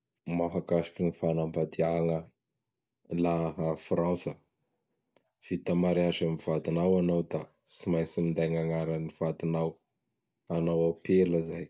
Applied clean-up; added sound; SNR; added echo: none; none; none; none.